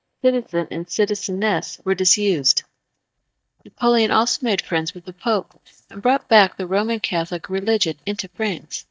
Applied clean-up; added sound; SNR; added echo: neural mask model DeepFilterNet 3.